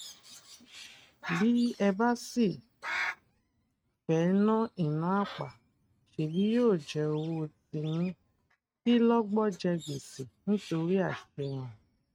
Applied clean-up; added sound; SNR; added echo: neural mask model RNNoise.